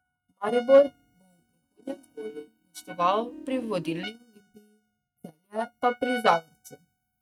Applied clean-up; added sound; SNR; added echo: neural mask model RNNoise.